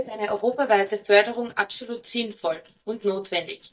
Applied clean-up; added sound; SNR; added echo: neural mask model DeepFilterNet 3.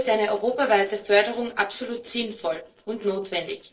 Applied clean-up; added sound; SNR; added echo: neural separator model SepFormer DNS4.